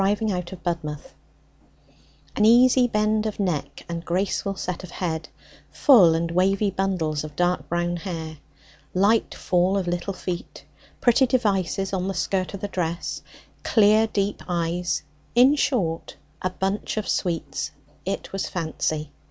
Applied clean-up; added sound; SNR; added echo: none; none; none; none.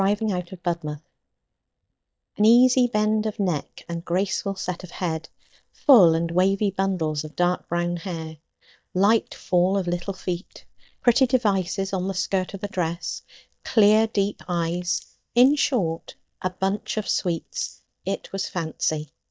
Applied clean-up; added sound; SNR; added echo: neural mask model DeepFilterNet 3.